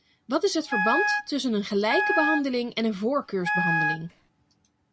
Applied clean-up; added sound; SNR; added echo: none; Wind instrument, woodwind instrument; 0 dB; none.